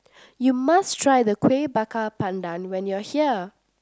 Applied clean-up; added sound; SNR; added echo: none; none; none; none.